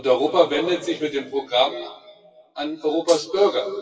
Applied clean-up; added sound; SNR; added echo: classical method WPE with log-MMSE.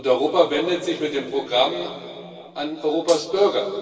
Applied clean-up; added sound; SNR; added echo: none; Hi-hat; 12 dB; reverberation time 2.5 s.